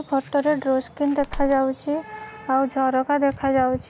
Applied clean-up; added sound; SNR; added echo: none; Bird; 5 dB; none.